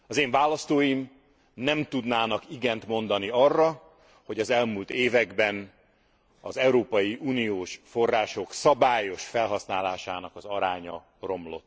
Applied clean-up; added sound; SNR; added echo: none; none; none; none.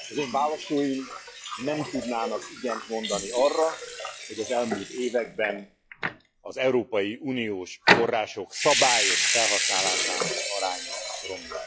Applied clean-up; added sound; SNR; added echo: classical method log-MMSE.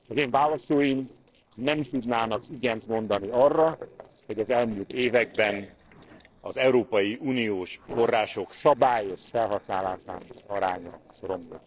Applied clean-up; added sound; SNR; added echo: neural separator model SepFormer DNS4.